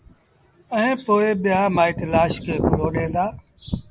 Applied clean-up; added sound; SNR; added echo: none; none; none; none.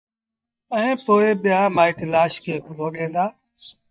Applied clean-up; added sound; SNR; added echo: neural mask model DeepFilterNet 3.